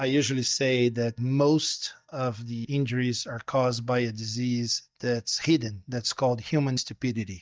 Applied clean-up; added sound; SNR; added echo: neural mask model DeepFilterNet 3.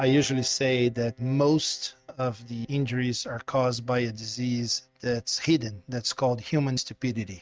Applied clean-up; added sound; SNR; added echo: neural mask model RNNoise.